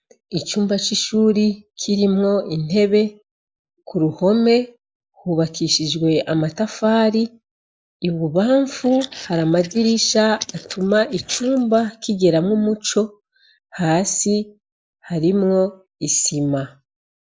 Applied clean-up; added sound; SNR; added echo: neural mask model Resemble Enhance denoiser.